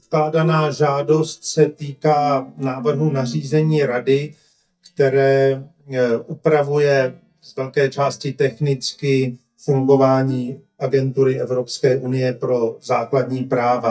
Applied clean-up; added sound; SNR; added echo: neural mask model DeepFilterNet 3.